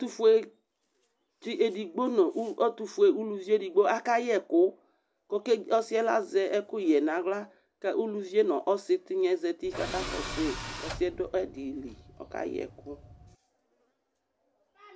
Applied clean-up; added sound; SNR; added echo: none; Tools; 11 dB; none.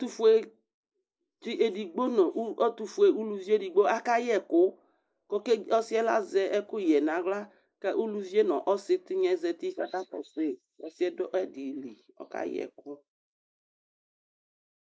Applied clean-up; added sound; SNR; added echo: neural mask model Resemble Enhance denoiser.